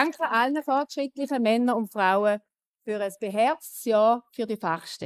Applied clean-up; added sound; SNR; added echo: neural mask model Resemble Enhance denoiser.